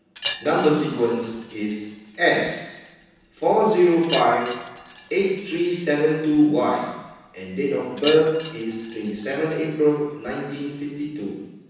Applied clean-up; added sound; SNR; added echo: none; Wind chime; 16 dB; reverberation time 1.1 s.